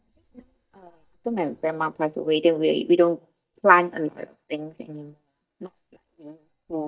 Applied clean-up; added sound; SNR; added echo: neural mask model DeepFilterNet 3.